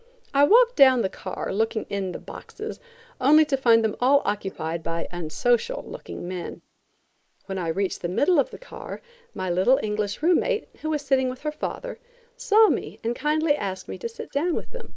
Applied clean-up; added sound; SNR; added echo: neural mask model Resemble Enhance denoiser.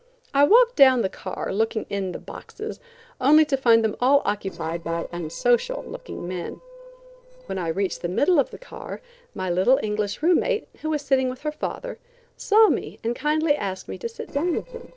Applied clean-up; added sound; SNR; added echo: neural separator model SepFormer DNS4.